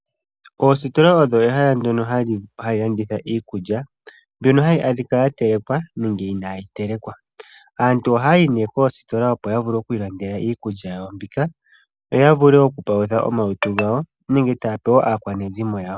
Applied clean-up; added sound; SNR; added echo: none; none; none; none.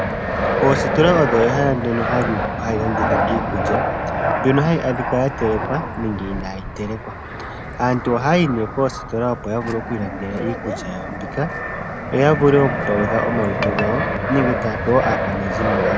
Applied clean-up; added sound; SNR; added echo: none; Fixed-wing aircraft, airplane; 2 dB; none.